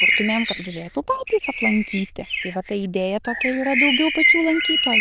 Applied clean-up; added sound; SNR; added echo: neural diffusion model UNIVERSE++.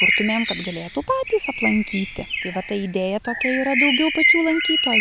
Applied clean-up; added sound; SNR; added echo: none; Bird; 0 dB; none.